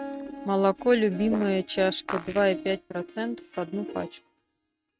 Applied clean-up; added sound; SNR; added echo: neural mask model RNNoise.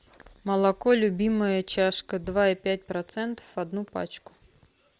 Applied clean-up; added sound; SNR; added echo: none; none; none; none.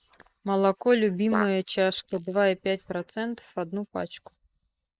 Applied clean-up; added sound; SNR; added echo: neural mask model Resemble Enhance denoiser.